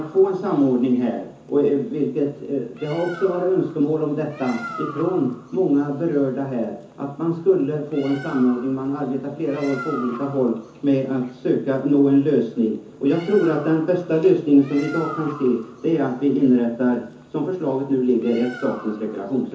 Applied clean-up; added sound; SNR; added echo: none; Bird; 19 dB; reverberation time 0.6 s.